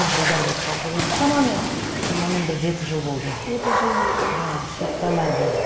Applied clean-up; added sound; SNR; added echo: none; Water / Splash, splatter; -1 dB; reverberation time 1.9 s.